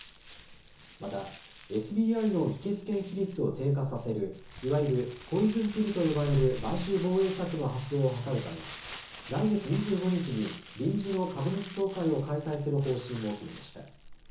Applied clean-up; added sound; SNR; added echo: none; Crumpling, crinkling; 15 dB; reverberation time 0.7 s.